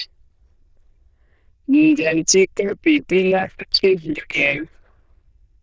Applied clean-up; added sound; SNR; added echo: neural diffusion model UNIVERSE++.